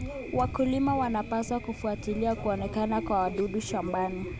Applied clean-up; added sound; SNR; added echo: none; Thunder; 10 dB; none.